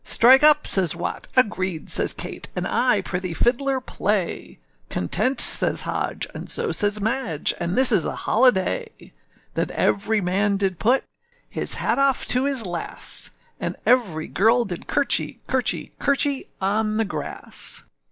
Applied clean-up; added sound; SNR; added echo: none; none; none; none.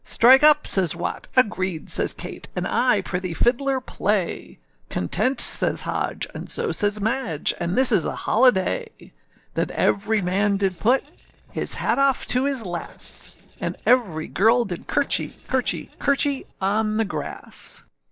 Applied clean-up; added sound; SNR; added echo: neural separator model SepFormer DNS4.